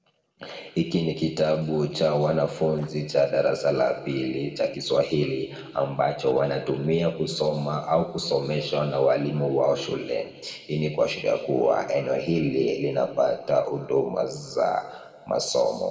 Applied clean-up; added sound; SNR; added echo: neural separator model SepFormer DNS4.